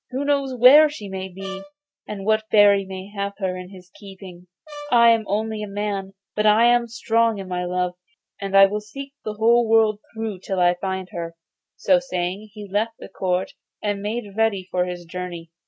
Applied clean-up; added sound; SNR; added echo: neural mask model RNNoise.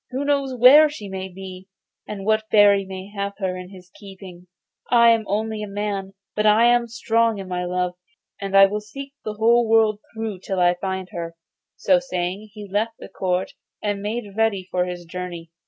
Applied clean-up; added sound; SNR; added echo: none; none; none; none.